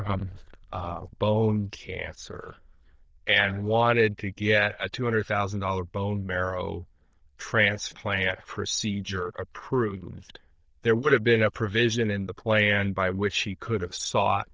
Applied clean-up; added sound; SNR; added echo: neural diffusion model UNIVERSE++.